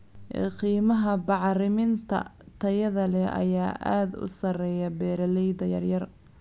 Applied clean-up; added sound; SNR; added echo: none; none; none; none.